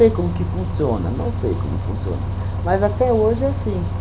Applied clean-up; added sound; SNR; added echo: none; Bus; 2 dB; none.